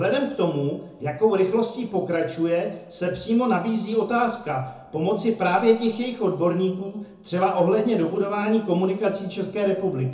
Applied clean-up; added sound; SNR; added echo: none; none; none; reverberation time 0.6 s.